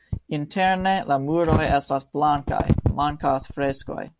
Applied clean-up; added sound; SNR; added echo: none; none; none; none.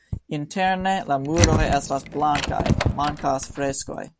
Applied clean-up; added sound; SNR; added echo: none; Door; 4 dB; none.